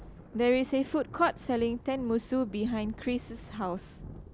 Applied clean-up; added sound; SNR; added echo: none; Thunder; 16 dB; none.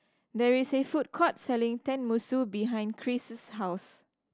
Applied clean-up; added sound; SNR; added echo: none; none; none; none.